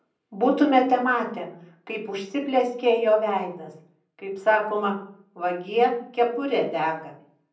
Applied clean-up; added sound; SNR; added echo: none; none; none; reverberation time 0.6 s.